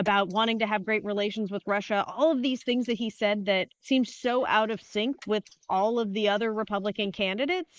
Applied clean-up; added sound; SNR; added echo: neural mask model Resemble Enhance denoiser.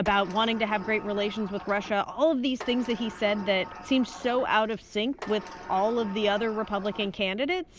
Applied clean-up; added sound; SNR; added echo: none; Sliding door; 16 dB; none.